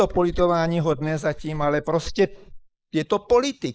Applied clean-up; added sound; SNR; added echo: neural mask model Resemble Enhance denoiser.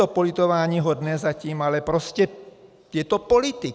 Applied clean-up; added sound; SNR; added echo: none; none; none; none.